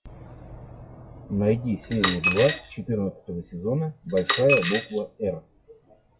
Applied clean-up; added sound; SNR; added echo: classical method log-MMSE.